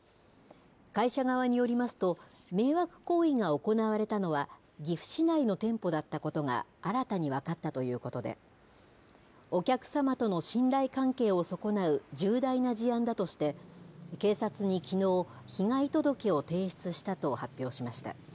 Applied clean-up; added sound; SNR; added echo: none; none; none; none.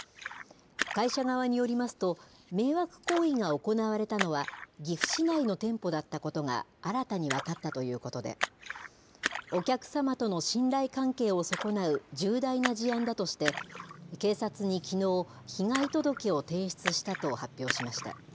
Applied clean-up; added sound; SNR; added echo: none; Splash, splatter; 10 dB; none.